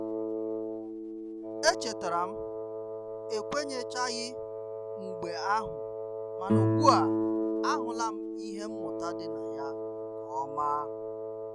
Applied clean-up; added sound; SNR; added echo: none; Wind instrument, woodwind instrument + Guitar; -1 dB; none.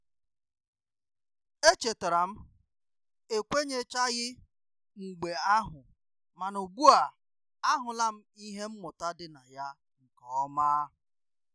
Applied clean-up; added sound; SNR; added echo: none; none; none; none.